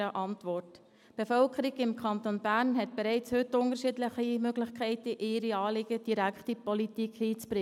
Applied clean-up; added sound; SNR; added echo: none; none; none; none.